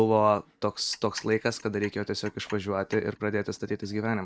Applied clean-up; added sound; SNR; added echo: neural mask model DeepFilterNet 3.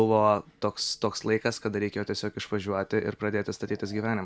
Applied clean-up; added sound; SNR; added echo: none; none; none; none.